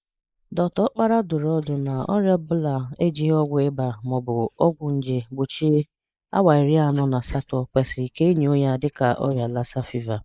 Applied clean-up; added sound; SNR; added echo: neural mask model Resemble Enhance denoiser.